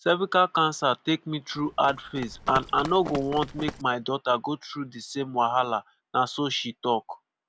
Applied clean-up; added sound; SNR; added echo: none; Run; 11 dB; none.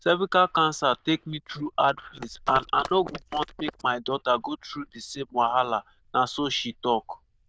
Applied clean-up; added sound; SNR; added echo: neural diffusion model UNIVERSE++.